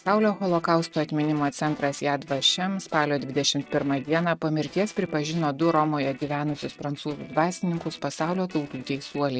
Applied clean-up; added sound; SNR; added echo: neural mask model RNNoise.